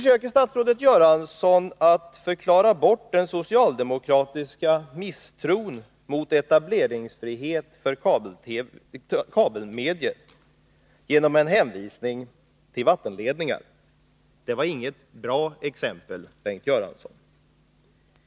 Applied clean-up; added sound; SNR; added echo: none; none; none; none.